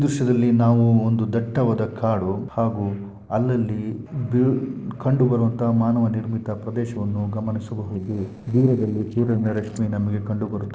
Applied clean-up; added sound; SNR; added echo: neural separator model SepFormer DNS4.